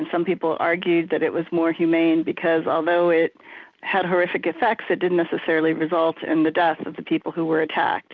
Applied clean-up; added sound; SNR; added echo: none; none; none; none.